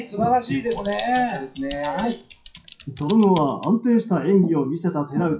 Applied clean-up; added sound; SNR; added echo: classical method WPE with log-MMSE.